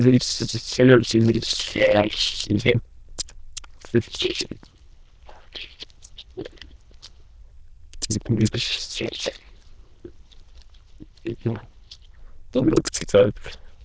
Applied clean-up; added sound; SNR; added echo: neural diffusion model UNIVERSE++.